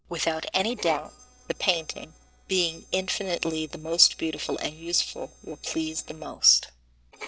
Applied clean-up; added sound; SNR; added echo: neural separator model SepFormer DNS4.